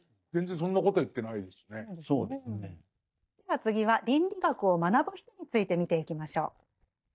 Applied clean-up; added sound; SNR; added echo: neural mask model DeepFilterNet 3.